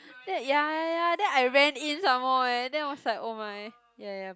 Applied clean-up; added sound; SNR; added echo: none; none; none; none.